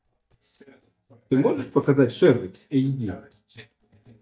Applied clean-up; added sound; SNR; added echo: neural mask model DeepFilterNet 3.